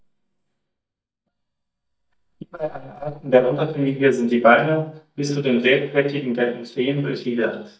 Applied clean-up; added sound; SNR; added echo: neural mask model DeepFilterNet 3.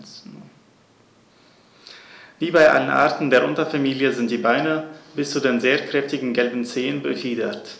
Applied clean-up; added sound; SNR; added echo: none; none; none; none.